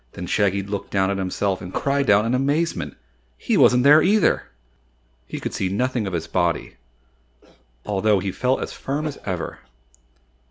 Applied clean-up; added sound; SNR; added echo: none; Cough; 20 dB; none.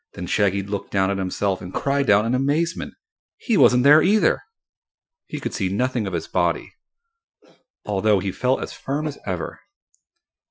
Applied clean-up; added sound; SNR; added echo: classical method Wiener filter.